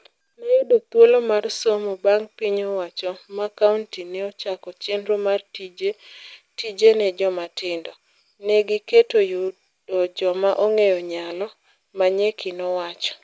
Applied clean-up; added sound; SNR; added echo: none; none; none; none.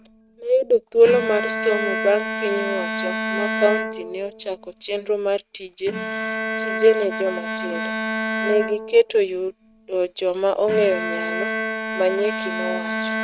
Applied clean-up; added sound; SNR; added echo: neural mask model RNNoise.